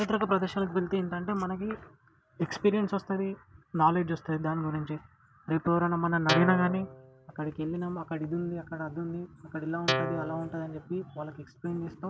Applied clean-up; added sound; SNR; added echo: none; Guitar; 2 dB; none.